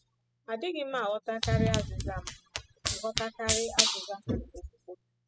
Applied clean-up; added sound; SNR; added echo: classical method spectral subtraction.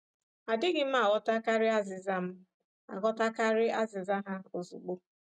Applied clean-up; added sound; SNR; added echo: none; none; none; none.